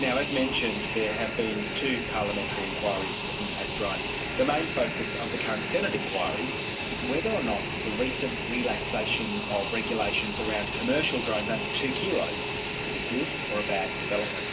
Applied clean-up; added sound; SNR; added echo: none; Fixed-wing aircraft, airplane; 1 dB; reverberation time 0.2 s.